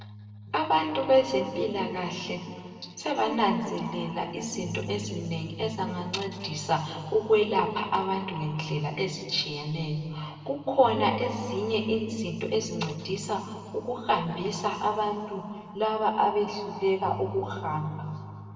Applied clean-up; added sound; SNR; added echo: none; Bass guitar; 16 dB; reverberation time 2.1 s.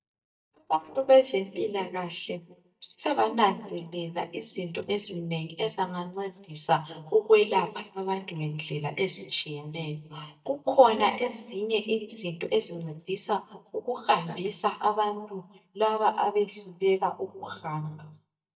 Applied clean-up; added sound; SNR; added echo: neural mask model DeepFilterNet 3.